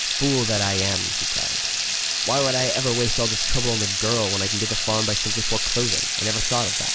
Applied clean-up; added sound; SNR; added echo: none; Water tap, faucet / Liquid; -2 dB; none.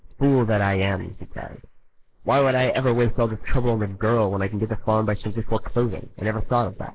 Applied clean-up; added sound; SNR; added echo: neural mask model Resemble Enhance denoiser.